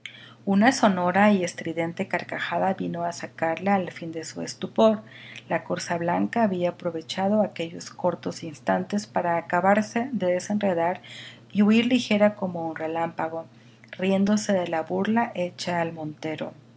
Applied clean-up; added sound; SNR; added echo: none; none; none; none.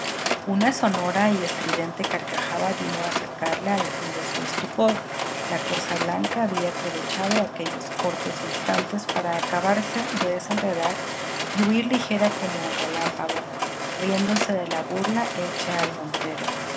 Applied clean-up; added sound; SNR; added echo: none; Mechanisms; 2 dB; none.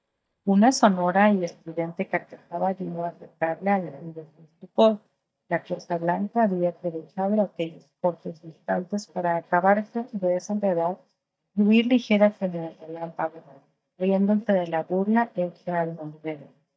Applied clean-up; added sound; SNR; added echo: neural mask model DeepFilterNet 3.